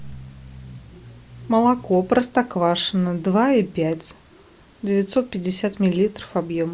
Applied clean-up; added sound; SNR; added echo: none; none; none; none.